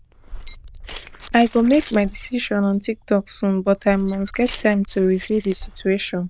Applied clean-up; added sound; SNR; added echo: neural diffusion model UNIVERSE++.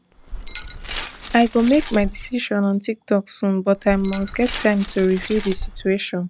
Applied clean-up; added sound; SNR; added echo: none; Glass; 11 dB; none.